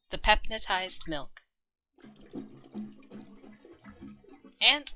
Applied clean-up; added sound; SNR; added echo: classical method log-MMSE.